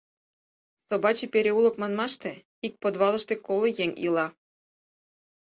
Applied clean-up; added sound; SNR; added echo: none; none; none; none.